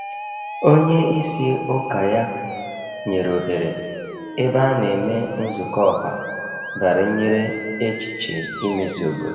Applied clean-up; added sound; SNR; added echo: none; Musical instrument; 10 dB; reverberation time 2.2 s.